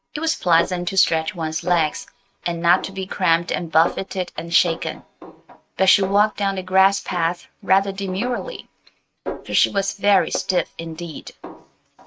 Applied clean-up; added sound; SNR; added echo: neural mask model RNNoise.